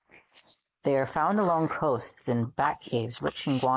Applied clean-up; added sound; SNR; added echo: neural mask model Resemble Enhance denoiser.